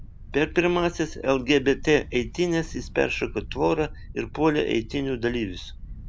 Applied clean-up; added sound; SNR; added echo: none; Wind; 14 dB; none.